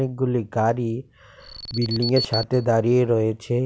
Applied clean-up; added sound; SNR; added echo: none; Alarm; 9 dB; none.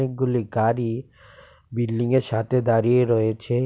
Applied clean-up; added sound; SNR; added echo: none; none; none; none.